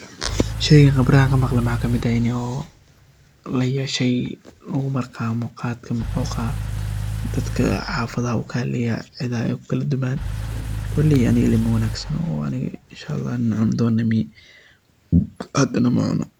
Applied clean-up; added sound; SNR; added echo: none; Engine / Car; 7 dB; none.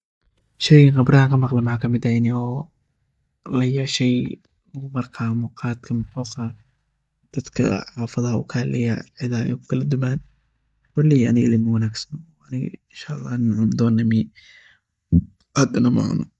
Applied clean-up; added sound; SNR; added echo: neural mask model DeepFilterNet 3.